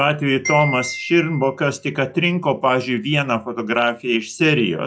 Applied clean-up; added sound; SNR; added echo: classical method log-MMSE.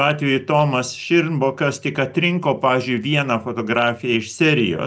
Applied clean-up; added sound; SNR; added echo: none; none; none; none.